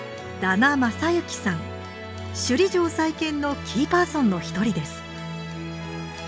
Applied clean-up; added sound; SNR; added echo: none; none; none; none.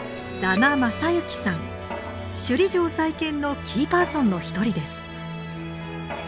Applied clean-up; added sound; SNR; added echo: none; Guitar + Mechanisms; 13 dB; none.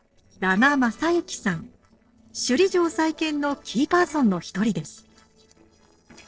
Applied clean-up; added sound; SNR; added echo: neural separator model SepFormer DNS4.